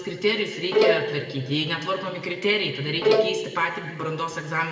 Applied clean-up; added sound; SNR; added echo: none; Bowed string instrument; -1 dB; reverberation time 2.1 s.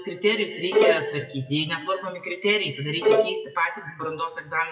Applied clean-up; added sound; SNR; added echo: classical method WPE with log-MMSE.